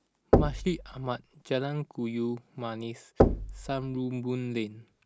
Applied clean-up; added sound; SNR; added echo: none; Knock; -3 dB; none.